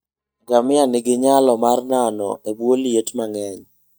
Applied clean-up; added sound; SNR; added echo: neural mask model DeepFilterNet 3.